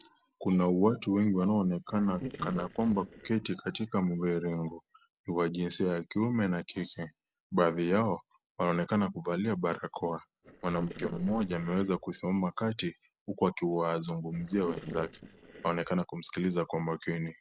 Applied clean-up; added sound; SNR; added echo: neural separator model SepFormer DNS4.